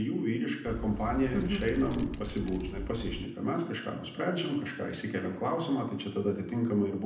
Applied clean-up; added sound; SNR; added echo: none; Wind; 8 dB; reverberation time 0.7 s.